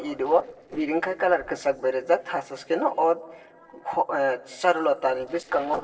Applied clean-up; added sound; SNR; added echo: neural separator model SepFormer DNS4.